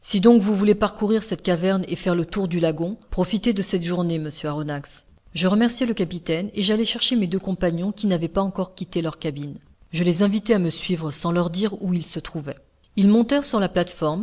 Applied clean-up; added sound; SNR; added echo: none; none; none; none.